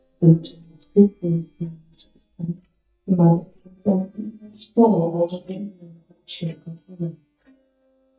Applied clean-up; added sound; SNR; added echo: neural mask model DeepFilterNet 3.